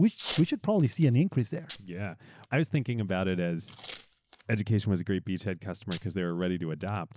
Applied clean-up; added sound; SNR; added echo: none; Packing tape, duct tape / Tearing; 17 dB; none.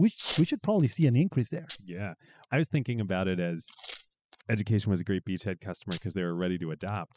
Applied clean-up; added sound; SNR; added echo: classical method spectral subtraction.